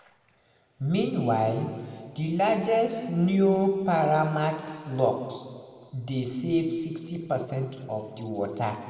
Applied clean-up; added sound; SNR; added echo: none; none; none; reverberation time 1.9 s.